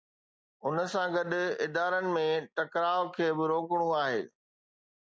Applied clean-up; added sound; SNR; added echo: none; none; none; none.